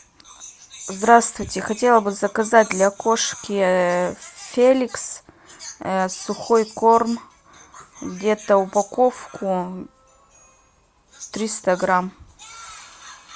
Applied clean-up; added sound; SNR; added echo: none; none; none; none.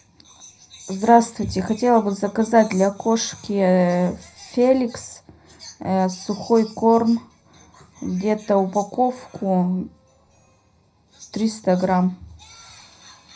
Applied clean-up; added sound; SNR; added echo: none; none; none; reverberation time 0.4 s.